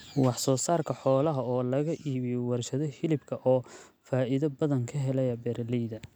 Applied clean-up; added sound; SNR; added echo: none; none; none; none.